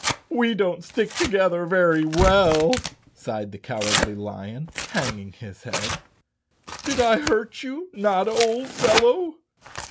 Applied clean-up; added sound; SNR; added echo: none; Tearing; 7 dB; none.